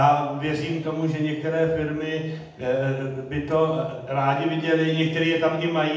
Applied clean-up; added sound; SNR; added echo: none; none; none; reverberation time 0.8 s.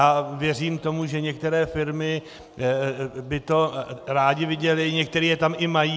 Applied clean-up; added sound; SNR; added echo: none; none; none; none.